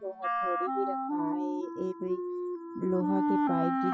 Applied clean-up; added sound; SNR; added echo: classical method spectral subtraction.